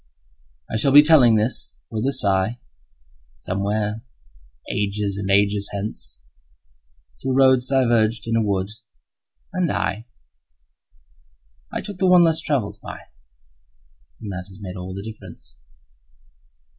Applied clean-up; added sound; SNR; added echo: none; none; none; none.